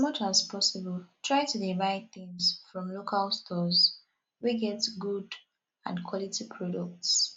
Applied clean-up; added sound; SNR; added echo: none; none; none; none.